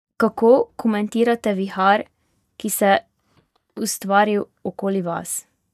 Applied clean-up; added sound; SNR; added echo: neural mask model DeepFilterNet 3.